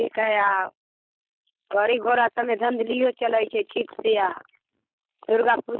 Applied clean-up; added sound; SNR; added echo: neural mask model Resemble Enhance denoiser.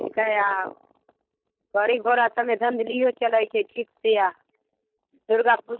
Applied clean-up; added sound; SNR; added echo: neural mask model DeepFilterNet 3.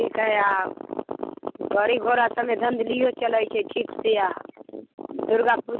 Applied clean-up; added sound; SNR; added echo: none; none; none; none.